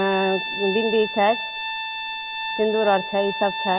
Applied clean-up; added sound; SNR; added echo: none; Bowed string instrument; 5 dB; none.